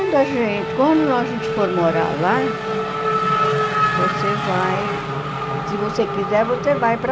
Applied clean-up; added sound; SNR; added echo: none; Race car, auto racing / Accelerating, revving, vroom; 1 dB; none.